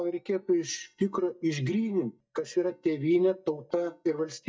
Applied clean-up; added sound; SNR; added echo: neural mask model DeepFilterNet 3.